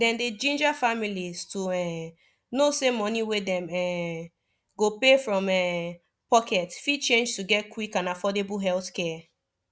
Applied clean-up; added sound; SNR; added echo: none; none; none; none.